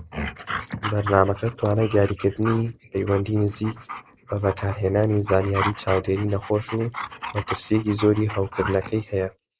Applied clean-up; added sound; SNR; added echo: neural mask model Resemble Enhance denoiser.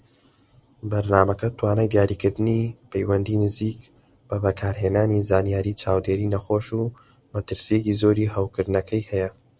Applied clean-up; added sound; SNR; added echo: none; none; none; none.